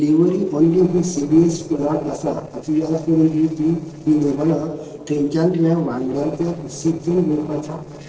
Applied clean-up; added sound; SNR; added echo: neural separator model SepFormer DNS4.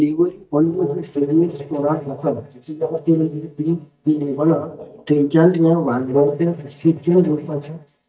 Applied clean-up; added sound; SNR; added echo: neural mask model DeepFilterNet 3.